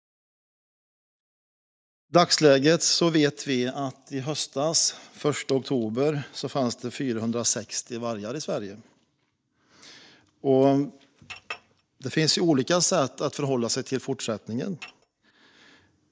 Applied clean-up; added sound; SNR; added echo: neural mask model DeepFilterNet 3.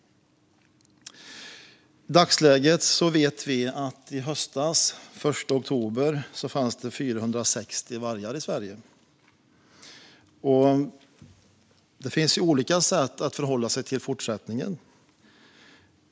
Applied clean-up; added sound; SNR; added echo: none; none; none; none.